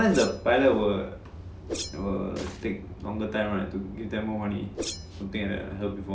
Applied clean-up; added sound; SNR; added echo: none; Whoosh, swoosh, swish; 13 dB; none.